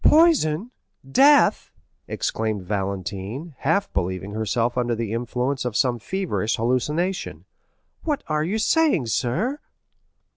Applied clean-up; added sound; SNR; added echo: none; none; none; none.